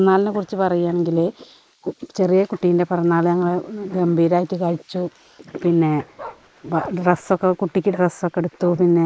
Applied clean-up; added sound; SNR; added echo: neural mask model Resemble Enhance denoiser.